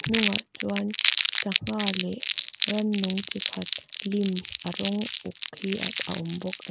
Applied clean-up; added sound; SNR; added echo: none; Crumpling, crinkling; 1 dB; none.